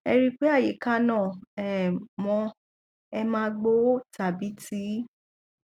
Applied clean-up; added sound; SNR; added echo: none; none; none; none.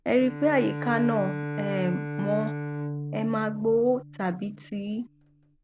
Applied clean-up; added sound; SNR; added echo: none; Bowed string instrument; 7 dB; none.